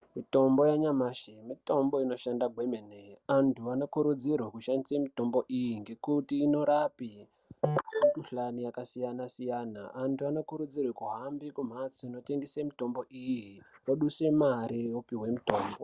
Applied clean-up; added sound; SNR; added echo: none; none; none; none.